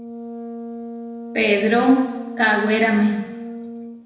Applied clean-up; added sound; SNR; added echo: none; Brass instrument; 11 dB; reverberation time 0.9 s.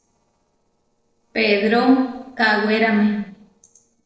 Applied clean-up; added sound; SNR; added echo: neural separator model SepFormer DNS4.